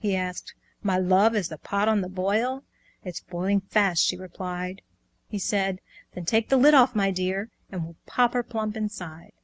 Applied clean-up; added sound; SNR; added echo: none; none; none; none.